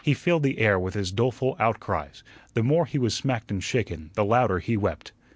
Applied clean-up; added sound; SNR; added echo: none; none; none; none.